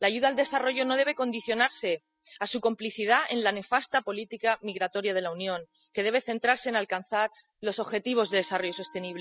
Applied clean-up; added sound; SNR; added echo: classical method spectral subtraction.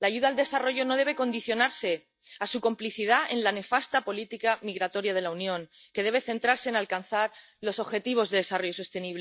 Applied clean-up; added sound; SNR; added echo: neural mask model DeepFilterNet 3.